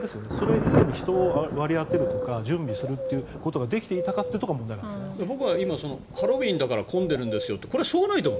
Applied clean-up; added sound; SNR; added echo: none; Bird vocalization, bird call, bird song + Thunder; 3 dB; none.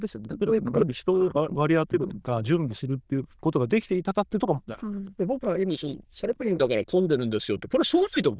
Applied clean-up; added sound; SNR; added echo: neural diffusion model UNIVERSE++.